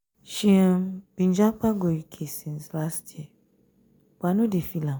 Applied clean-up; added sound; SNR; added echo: none; none; none; none.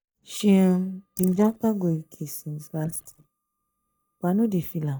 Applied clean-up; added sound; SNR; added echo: neural mask model DeepFilterNet 3.